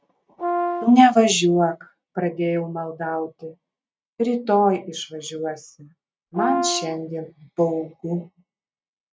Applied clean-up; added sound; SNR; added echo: neural mask model RNNoise.